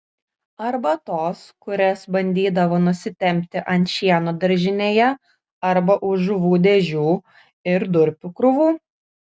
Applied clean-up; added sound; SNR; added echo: none; none; none; none.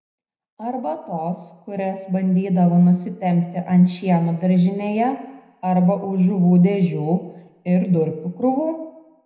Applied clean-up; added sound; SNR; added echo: none; none; none; reverberation time 0.8 s.